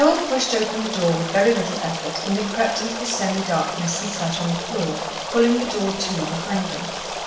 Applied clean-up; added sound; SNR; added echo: none; Stream; 6 dB; reverberation time 0.8 s.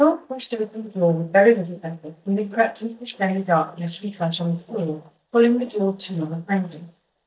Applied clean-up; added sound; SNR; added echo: neural mask model DeepFilterNet 3.